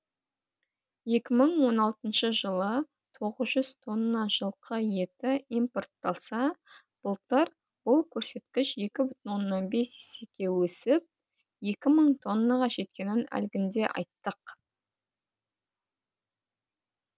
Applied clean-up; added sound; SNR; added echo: none; none; none; none.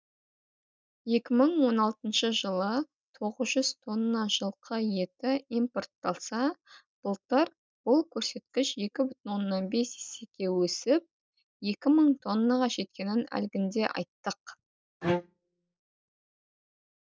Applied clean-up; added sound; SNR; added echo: neural mask model DeepFilterNet 3.